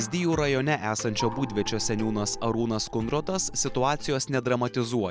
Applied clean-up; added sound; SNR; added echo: none; Gong; 10 dB; none.